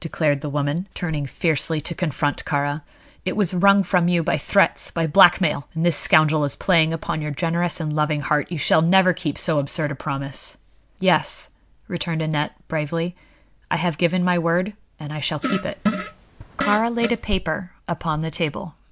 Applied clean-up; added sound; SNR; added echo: none; Fart; 6 dB; none.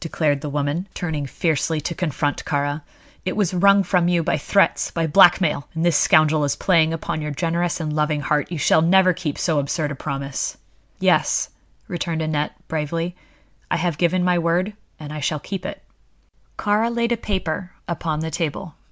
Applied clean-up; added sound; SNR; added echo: none; none; none; none.